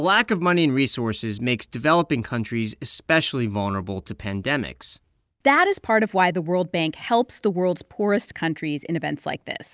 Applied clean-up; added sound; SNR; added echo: none; none; none; none.